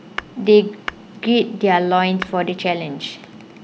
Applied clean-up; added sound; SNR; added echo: none; Tap / Glass; 15 dB; none.